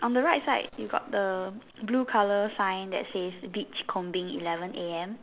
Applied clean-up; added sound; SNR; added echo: none; none; none; none.